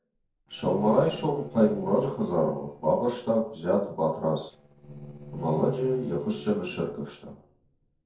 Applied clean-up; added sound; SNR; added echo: neural separator model SepFormer DNS4.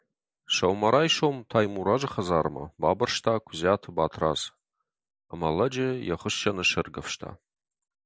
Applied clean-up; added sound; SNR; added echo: none; none; none; none.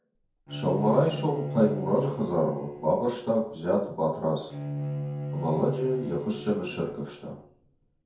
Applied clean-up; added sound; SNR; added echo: none; Bowed string instrument; 8 dB; reverberation time 0.6 s.